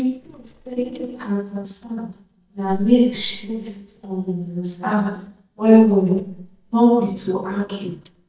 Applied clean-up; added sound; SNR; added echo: neural mask model DeepFilterNet 3.